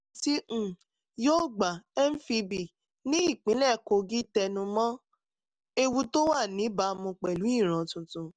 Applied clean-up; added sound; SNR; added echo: none; none; none; none.